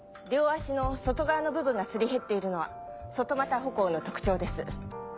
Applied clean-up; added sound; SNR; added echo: none; none; none; none.